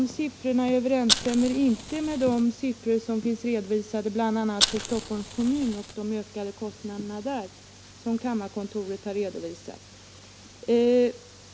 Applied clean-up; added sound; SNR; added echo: none; Fire; 3 dB; none.